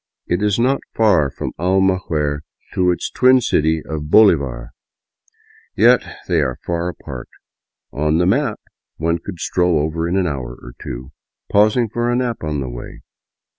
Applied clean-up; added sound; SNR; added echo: none; none; none; none.